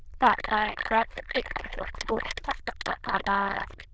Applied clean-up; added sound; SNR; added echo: neural diffusion model UNIVERSE++.